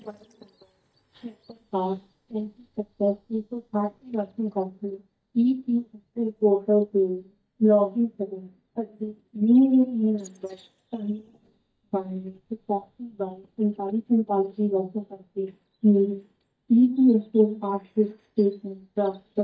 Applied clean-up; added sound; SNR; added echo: neural mask model DeepFilterNet 3.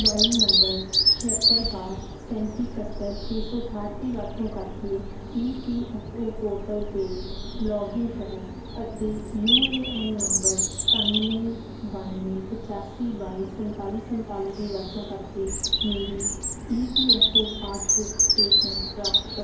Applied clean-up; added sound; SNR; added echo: none; Bird vocalization, bird call, bird song; -3 dB; reverberation time 2.4 s.